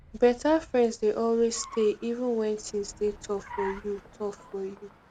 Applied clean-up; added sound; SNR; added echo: none; Car; 18 dB; none.